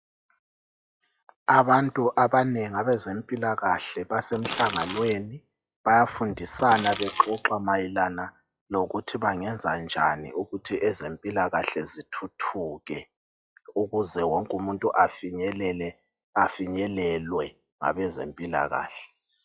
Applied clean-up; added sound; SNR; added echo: classical method log-MMSE.